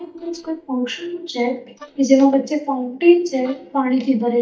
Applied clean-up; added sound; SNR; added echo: neural mask model DeepFilterNet 3.